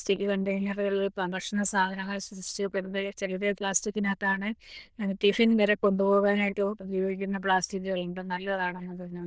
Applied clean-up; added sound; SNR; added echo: neural diffusion model UNIVERSE++.